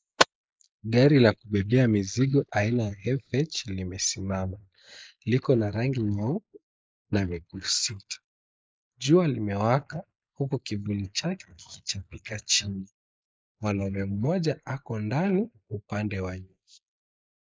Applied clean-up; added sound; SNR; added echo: neural mask model Resemble Enhance denoiser.